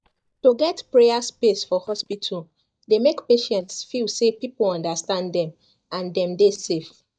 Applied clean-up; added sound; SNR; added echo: neural mask model DeepFilterNet 3.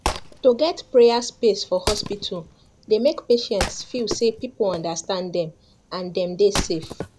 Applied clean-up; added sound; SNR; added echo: none; Wood; 11 dB; none.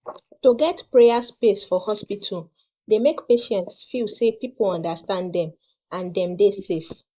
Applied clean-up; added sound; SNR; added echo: neural mask model Resemble Enhance denoiser.